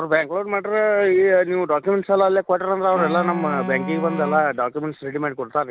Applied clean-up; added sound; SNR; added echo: none; Wind instrument, woodwind instrument; 10 dB; none.